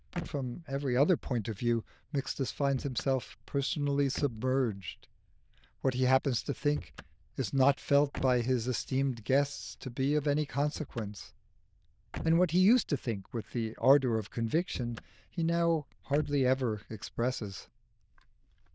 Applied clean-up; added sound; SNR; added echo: neural diffusion model UNIVERSE++.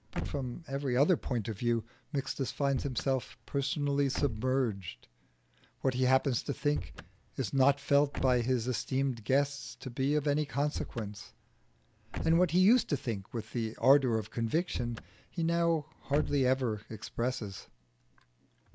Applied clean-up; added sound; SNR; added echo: none; Slam / Car; 13 dB; none.